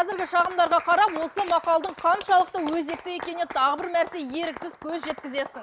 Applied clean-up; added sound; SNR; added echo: none; none; none; none.